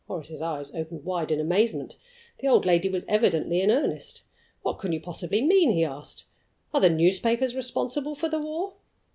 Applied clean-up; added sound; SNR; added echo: none; none; none; none.